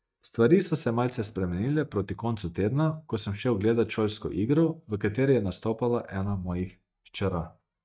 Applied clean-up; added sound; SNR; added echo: neural mask model DeepFilterNet 3.